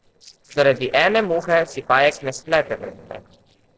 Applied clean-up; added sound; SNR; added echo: neural separator model SepFormer DNS4.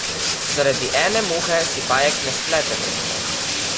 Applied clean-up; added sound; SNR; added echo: none; Bathtub (filling or washing); 0 dB; none.